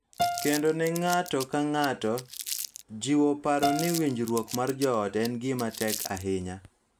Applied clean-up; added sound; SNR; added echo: none; Crumpling, crinkling + Piano; 7 dB; none.